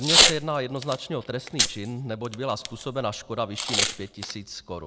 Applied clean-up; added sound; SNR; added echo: none; Packing tape, duct tape / Tearing; -4 dB; none.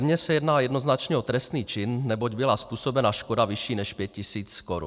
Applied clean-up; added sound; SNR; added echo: none; none; none; none.